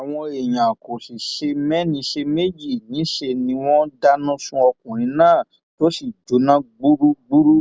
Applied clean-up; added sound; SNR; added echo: none; none; none; none.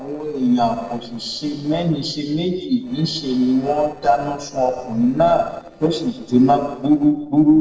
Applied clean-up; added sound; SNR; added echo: neural separator model SepFormer DNS4.